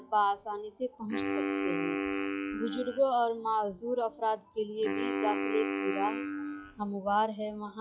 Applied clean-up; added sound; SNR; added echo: classical method log-MMSE.